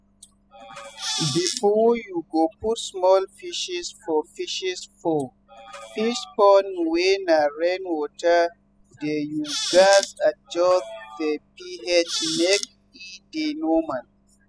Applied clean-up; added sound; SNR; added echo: classical method spectral subtraction.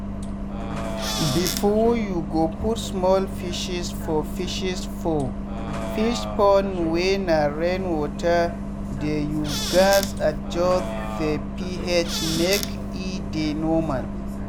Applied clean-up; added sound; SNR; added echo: none; Squeak / Cupboard open or close + Bus; 4 dB; none.